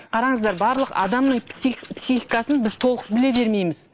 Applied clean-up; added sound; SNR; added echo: neural mask model Resemble Enhance denoiser.